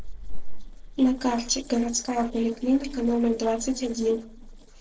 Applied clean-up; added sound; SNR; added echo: neural separator model SepFormer DNS4.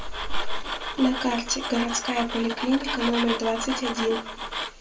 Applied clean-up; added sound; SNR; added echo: none; Tools; 6 dB; reverberation time 0.2 s.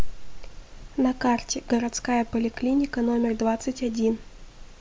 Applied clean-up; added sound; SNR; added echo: none; none; none; none.